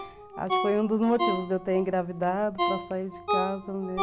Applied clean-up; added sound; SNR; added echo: none; Ringtone; 3 dB; none.